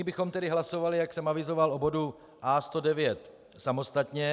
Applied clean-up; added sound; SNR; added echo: none; none; none; none.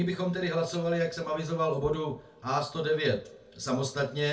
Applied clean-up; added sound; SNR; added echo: none; none; none; reverberation time 0.2 s.